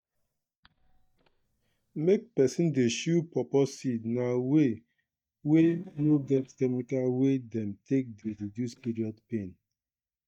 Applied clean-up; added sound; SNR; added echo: neural mask model DeepFilterNet 3.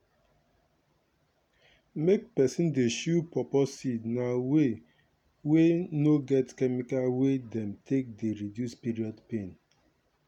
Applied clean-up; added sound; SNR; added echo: none; none; none; none.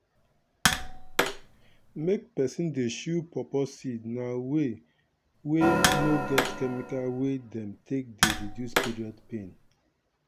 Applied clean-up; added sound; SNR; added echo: none; Tap + Organ; -1 dB; none.